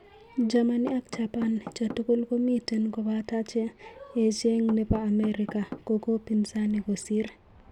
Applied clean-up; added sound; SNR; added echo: none; Knock / Wood; 18 dB; none.